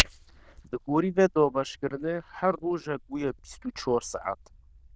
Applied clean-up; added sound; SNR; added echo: neural diffusion model UNIVERSE++.